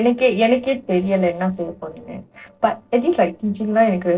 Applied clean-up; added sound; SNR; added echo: neural separator model SepFormer DNS4.